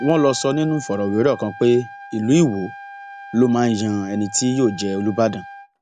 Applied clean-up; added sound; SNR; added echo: none; Trumpet; 17 dB; none.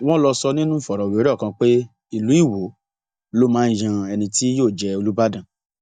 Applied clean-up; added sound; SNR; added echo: neural mask model DeepFilterNet 3.